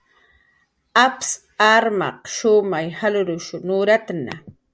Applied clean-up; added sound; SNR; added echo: none; none; none; none.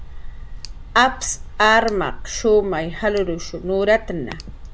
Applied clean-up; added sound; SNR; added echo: none; Tick; 11 dB; none.